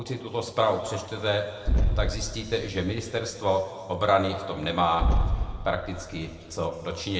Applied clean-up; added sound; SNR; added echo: none; Boom; 0 dB; reverberation time 2.0 s.